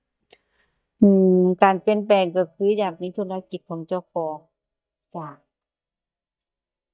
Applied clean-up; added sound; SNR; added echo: neural mask model DeepFilterNet 3.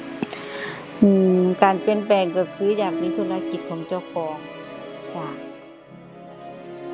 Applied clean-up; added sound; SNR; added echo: none; Musical instrument; 10 dB; none.